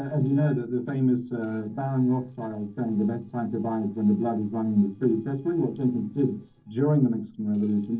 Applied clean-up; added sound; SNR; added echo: neural separator model SepFormer DNS4.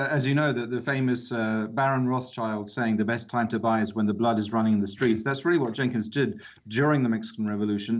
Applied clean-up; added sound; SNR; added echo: none; none; none; none.